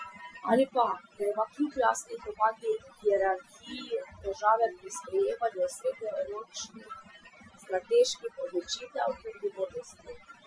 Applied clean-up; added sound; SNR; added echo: classical method Wiener filter.